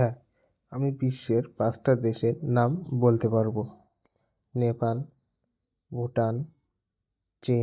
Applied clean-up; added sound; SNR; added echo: neural mask model DeepFilterNet 3.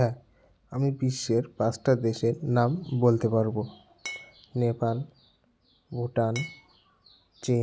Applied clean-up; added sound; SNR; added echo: none; Glass; 12 dB; none.